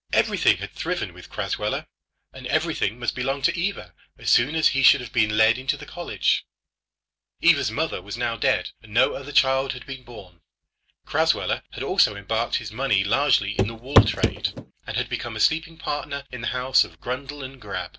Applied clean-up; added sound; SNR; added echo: none; Walk, footsteps / Run / Wood; -5 dB; none.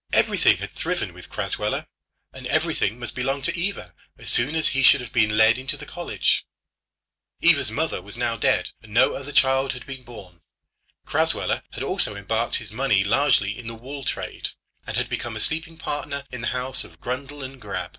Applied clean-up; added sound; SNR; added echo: none; none; none; none.